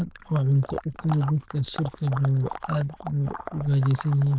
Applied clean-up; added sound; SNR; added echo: neural diffusion model UNIVERSE++.